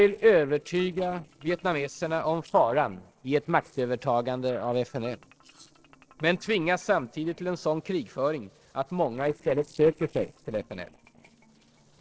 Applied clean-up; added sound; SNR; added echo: neural separator model SepFormer DNS4.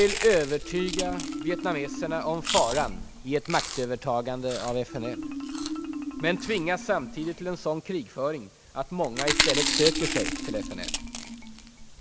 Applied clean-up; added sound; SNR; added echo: none; Chewing, mastication + Marimba, xylophone; 3 dB; none.